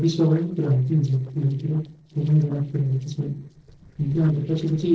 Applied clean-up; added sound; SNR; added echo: neural separator model SepFormer DNS4.